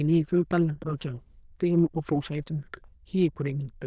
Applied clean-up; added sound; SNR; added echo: neural diffusion model UNIVERSE++.